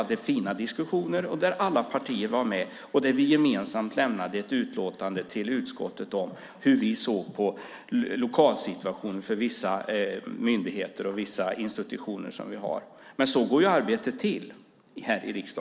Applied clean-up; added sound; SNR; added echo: none; none; none; none.